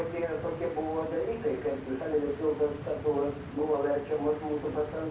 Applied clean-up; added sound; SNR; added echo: none; Stream; 12 dB; reverberation time 0.6 s.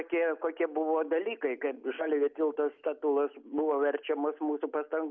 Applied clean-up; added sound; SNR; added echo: none; none; none; none.